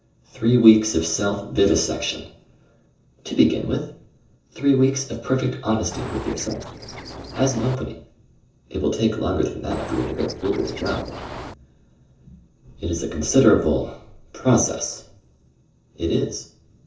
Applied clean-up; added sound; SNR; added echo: neural separator model SepFormer DNS4.